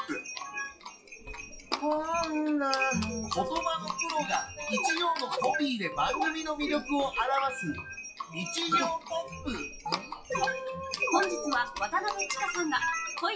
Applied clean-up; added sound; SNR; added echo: classical method WPE with log-MMSE.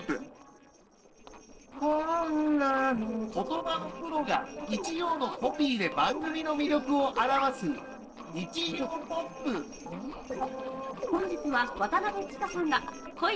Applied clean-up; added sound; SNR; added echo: neural separator model SepFormer DNS4.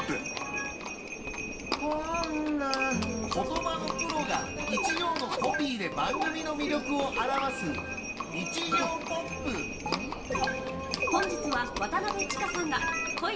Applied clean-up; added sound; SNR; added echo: none; Livestock, farm animals, working animals; 4 dB; reverberation time 0.7 s.